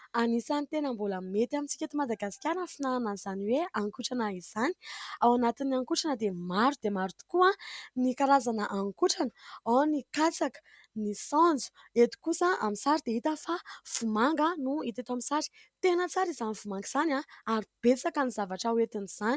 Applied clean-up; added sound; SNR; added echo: none; none; none; none.